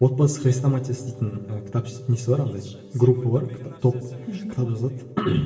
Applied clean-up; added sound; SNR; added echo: none; none; none; reverberation time 1.2 s.